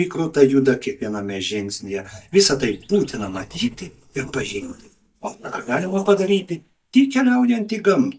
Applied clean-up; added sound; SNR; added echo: neural mask model DeepFilterNet 3.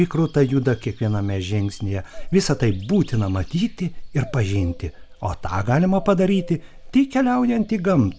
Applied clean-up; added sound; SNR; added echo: none; none; none; none.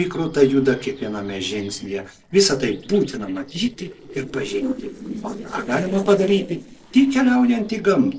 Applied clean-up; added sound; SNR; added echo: neural separator model SepFormer DNS4.